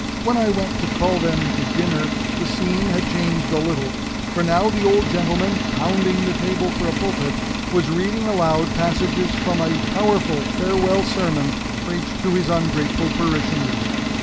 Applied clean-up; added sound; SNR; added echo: none; Engine; 1 dB; none.